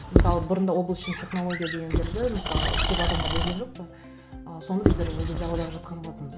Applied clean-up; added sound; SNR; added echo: none; Engine / Tools + Squeak / Writing; -3 dB; none.